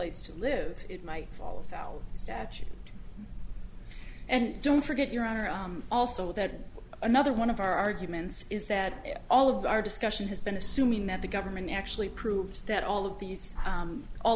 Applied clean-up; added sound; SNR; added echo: none; Bowed string instrument; 16 dB; none.